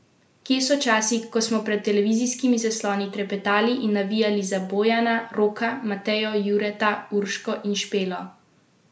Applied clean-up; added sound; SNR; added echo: none; none; none; none.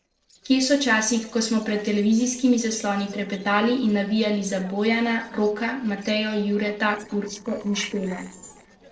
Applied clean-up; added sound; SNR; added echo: neural separator model SepFormer DNS4.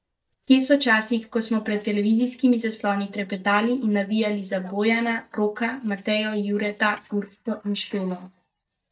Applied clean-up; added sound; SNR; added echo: neural mask model DeepFilterNet 3.